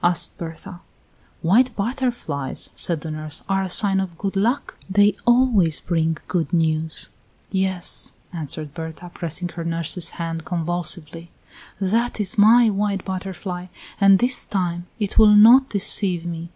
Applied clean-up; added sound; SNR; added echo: none; none; none; none.